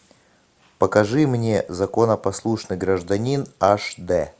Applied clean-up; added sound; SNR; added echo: none; none; none; none.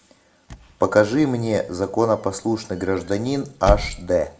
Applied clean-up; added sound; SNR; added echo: none; Squeak / Slam / Wood; 10 dB; reverberation time 0.5 s.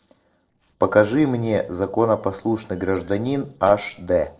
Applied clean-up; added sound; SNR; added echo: neural separator model SepFormer DNS4.